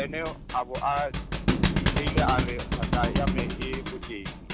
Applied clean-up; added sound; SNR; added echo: none; Thump, thud; -4 dB; none.